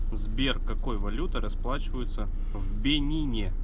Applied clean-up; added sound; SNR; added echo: none; none; none; none.